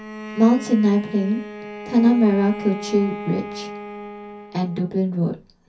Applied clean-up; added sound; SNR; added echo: none; Bowed string instrument; 13 dB; reverberation time 0.3 s.